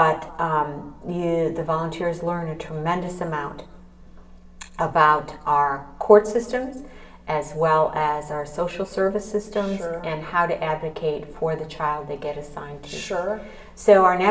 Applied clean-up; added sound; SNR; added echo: none; none; none; reverberation time 0.7 s.